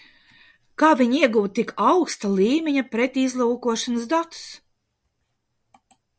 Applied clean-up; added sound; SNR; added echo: none; none; none; none.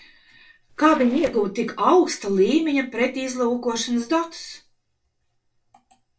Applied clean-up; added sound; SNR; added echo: neural separator model SepFormer DNS4.